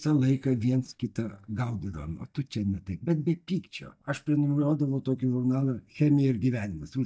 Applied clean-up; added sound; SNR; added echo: neural mask model DeepFilterNet 3.